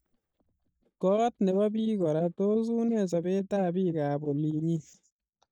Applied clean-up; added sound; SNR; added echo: neural mask model DeepFilterNet 3.